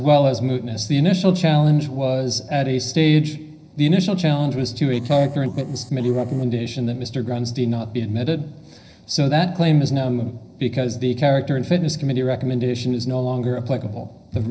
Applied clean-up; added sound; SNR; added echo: neural separator model SepFormer DNS4.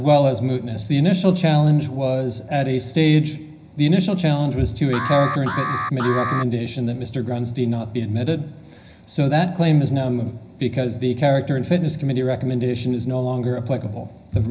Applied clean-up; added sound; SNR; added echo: none; Alarm; 6 dB; reverberation time 0.5 s.